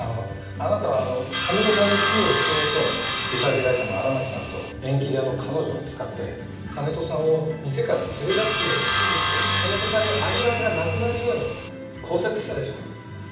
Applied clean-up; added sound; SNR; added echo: none; Sawing; -5 dB; reverberation time 0.8 s.